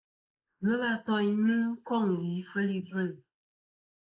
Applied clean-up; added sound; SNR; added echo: neural mask model Resemble Enhance denoiser.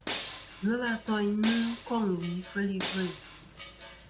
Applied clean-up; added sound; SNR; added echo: none; Shatter; 5 dB; none.